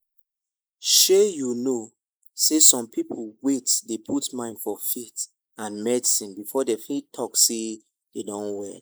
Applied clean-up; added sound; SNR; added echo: neural mask model Resemble Enhance denoiser.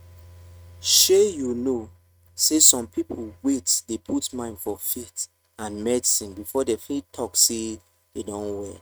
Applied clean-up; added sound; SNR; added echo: neural mask model RNNoise.